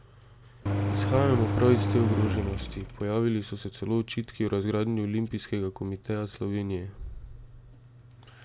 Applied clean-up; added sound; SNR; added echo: none; Engine; -1 dB; none.